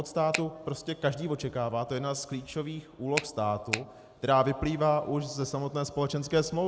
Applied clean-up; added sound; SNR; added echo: none; Finger snapping; 5 dB; none.